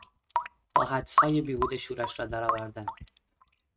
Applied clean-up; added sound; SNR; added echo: neural mask model RNNoise.